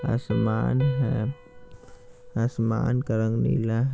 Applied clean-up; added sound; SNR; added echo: none; Piano; 18 dB; none.